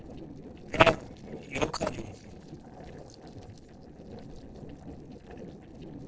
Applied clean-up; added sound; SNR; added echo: neural separator model SepFormer DNS4.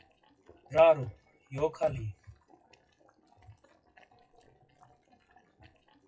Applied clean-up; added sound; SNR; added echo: classical method WPE with log-MMSE.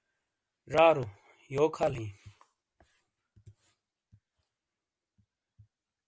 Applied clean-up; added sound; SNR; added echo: none; none; none; none.